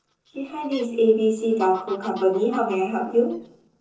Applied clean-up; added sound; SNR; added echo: neural separator model SepFormer DNS4.